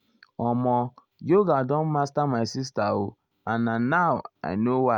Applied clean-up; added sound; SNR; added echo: none; none; none; none.